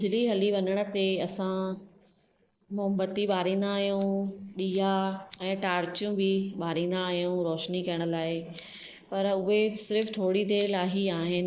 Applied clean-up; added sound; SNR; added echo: neural separator model SepFormer DNS4.